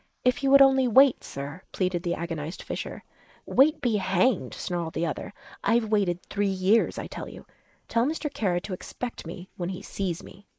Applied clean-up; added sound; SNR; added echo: neural mask model Resemble Enhance denoiser.